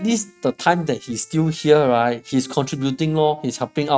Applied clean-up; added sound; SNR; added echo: neural mask model RNNoise.